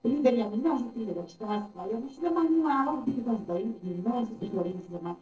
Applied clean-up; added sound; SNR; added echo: neural separator model SepFormer DNS4.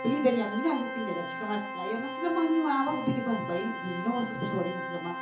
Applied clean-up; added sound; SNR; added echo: none; Organ; 6 dB; reverberation time 0.7 s.